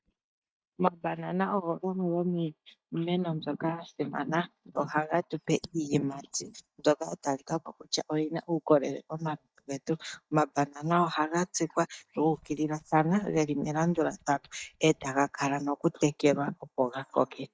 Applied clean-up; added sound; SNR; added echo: neural mask model DeepFilterNet 3.